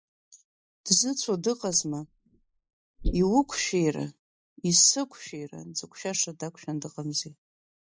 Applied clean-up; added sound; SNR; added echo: neural mask model Resemble Enhance denoiser.